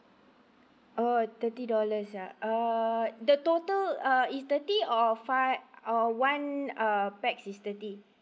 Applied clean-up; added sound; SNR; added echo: none; none; none; none.